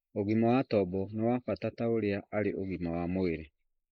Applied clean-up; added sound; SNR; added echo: neural mask model Resemble Enhance denoiser.